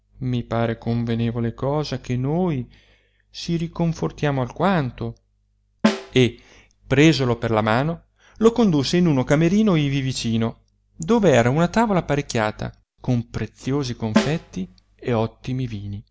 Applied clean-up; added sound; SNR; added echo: none; Snare drum; 5 dB; none.